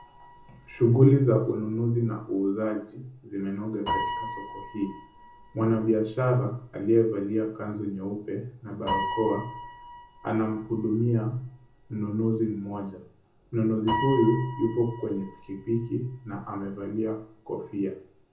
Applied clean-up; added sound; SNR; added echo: none; Piano; 12 dB; reverberation time 0.6 s.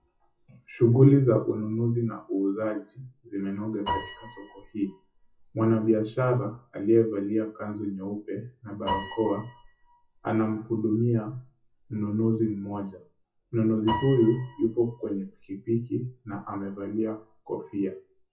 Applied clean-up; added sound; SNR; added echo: classical method WPE with log-MMSE.